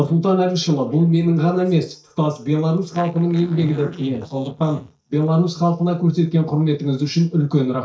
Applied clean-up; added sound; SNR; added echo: neural mask model DeepFilterNet 3.